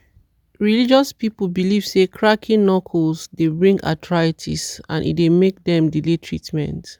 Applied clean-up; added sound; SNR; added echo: none; none; none; none.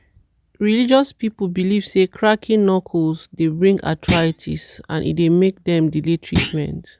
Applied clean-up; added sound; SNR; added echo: none; Thump, thud; 3 dB; none.